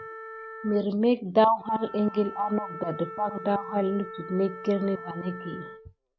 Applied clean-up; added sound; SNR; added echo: none; Wind instrument, woodwind instrument; 13 dB; none.